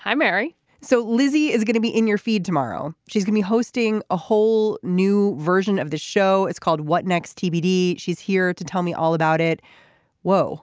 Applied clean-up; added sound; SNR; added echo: none; none; none; none.